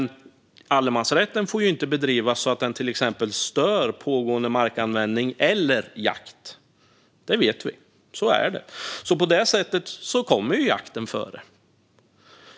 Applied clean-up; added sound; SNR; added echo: none; none; none; none.